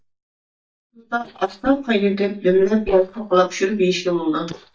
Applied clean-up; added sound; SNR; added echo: neural mask model DeepFilterNet 3.